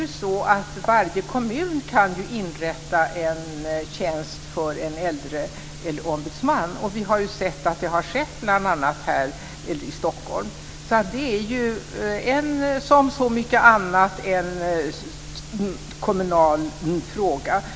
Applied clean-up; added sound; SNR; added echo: none; none; none; none.